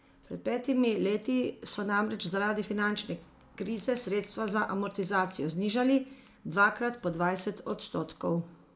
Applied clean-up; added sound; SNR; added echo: none; none; none; none.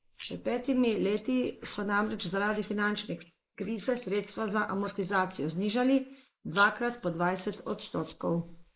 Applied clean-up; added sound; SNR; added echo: neural mask model Resemble Enhance denoiser.